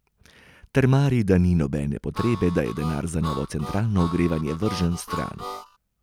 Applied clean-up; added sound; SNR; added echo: none; Harmonica; 12 dB; none.